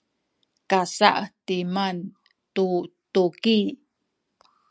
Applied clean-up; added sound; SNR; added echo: none; none; none; none.